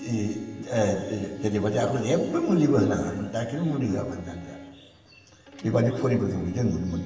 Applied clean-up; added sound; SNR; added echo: none; Bowed string instrument; 18 dB; reverberation time 1.3 s.